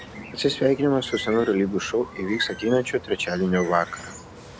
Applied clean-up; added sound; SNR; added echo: none; Bird; 15 dB; none.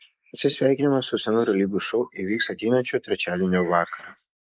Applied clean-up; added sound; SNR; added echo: neural mask model Resemble Enhance denoiser.